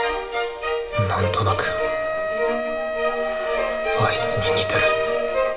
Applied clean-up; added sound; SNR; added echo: none; Wind instrument, woodwind instrument; 4 dB; reverberation time 1.8 s.